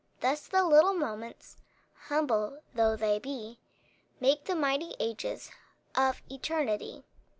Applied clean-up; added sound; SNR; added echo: none; none; none; none.